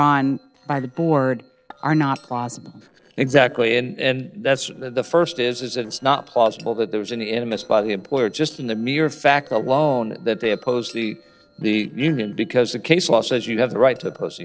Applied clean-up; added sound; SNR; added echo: neural separator model SepFormer DNS4.